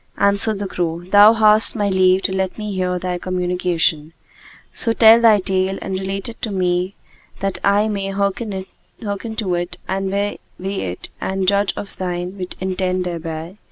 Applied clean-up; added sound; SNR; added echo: none; none; none; none.